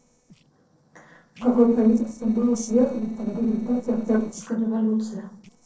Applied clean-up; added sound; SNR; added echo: neural separator model SepFormer DNS4.